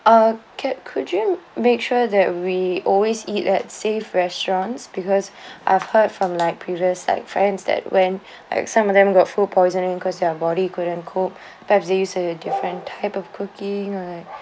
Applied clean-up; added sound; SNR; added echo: none; none; none; none.